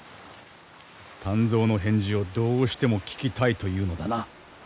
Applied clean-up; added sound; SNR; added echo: none; none; none; none.